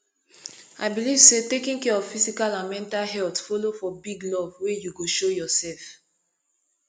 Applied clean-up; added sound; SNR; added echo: none; none; none; none.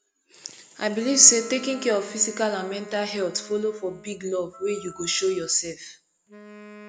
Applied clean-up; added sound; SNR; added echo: none; Wind instrument, woodwind instrument + Wind instrument, woodwind instrument; 19 dB; none.